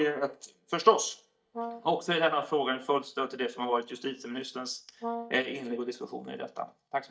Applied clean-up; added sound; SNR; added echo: neural mask model DeepFilterNet 3.